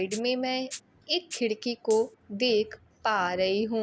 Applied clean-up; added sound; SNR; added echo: none; Rattle (instrument); 19 dB; none.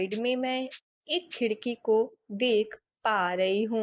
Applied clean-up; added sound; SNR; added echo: neural mask model Resemble Enhance denoiser.